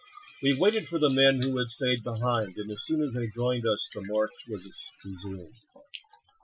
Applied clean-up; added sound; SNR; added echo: classical method Wiener filter.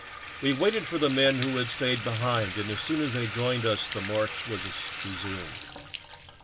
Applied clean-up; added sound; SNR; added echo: none; Bathtub (filling or washing) / Water tap, faucet; 8 dB; none.